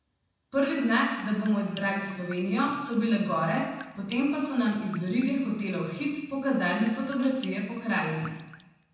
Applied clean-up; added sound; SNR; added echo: none; Drip; 19 dB; reverberation time 1.0 s.